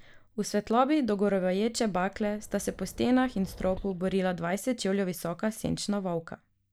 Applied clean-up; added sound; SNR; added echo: neural mask model DeepFilterNet 3.